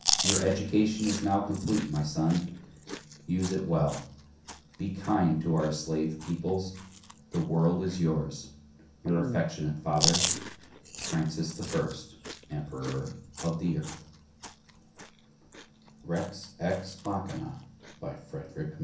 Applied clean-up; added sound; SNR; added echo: none; Chewing, mastication; 7 dB; reverberation time 0.6 s.